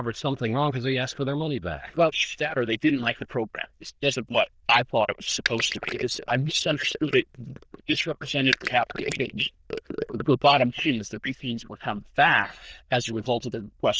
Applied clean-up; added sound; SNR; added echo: neural diffusion model UNIVERSE++.